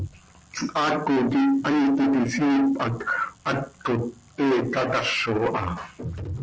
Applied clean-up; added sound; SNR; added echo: none; none; none; none.